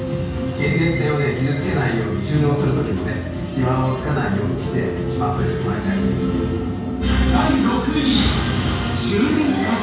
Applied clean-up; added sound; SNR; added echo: none; none; none; reverberation time 0.6 s.